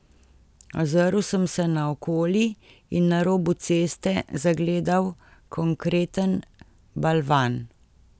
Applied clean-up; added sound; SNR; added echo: none; none; none; none.